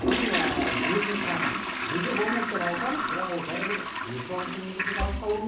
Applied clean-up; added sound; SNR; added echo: none; Toilet flush; -3 dB; reverberation time 0.8 s.